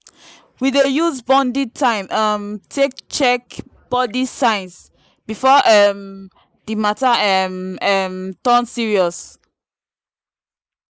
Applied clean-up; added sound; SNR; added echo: neural mask model Resemble Enhance denoiser.